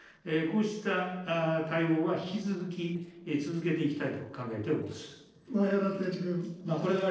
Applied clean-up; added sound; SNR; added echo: neural separator model SepFormer DNS4.